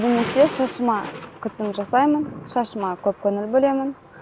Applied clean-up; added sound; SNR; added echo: none; Thunder; 14 dB; none.